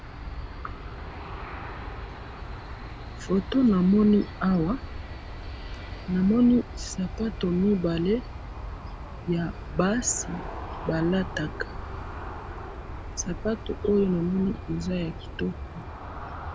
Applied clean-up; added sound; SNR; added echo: none; Aircraft; 9 dB; none.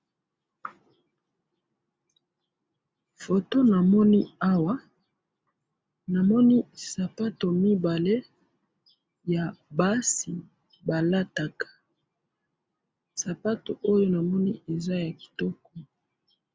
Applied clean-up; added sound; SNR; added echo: none; none; none; none.